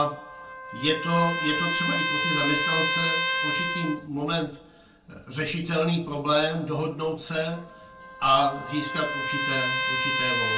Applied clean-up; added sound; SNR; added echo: none; Trumpet; 2 dB; reverberation time 0.2 s.